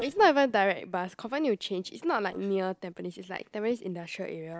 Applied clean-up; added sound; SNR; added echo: neural separator model SepFormer DNS4.